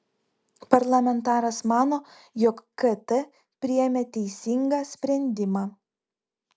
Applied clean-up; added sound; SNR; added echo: none; none; none; none.